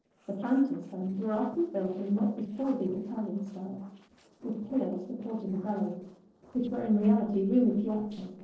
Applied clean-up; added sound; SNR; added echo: neural separator model SepFormer DNS4.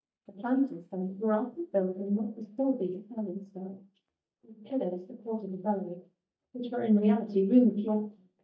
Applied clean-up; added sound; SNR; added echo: neural mask model DeepFilterNet 3.